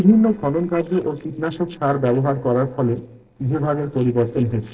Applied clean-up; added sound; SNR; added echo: neural separator model SepFormer DNS4.